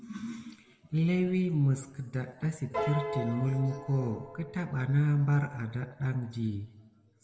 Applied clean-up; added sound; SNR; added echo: none; Piano; 8 dB; reverberation time 1.3 s.